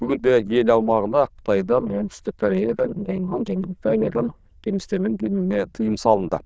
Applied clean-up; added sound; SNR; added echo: neural diffusion model UNIVERSE++.